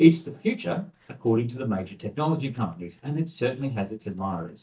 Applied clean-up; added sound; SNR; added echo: neural mask model DeepFilterNet 3.